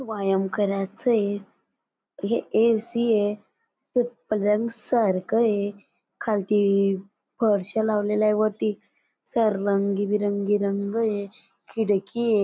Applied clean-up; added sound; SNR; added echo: none; none; none; none.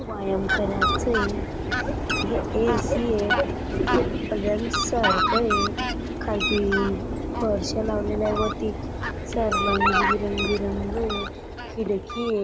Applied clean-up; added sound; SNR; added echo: none; Fowl; -2 dB; none.